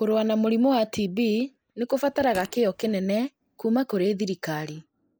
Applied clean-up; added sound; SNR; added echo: neural mask model Resemble Enhance denoiser.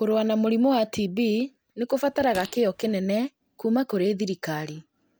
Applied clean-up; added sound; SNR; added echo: none; Fart; 20 dB; none.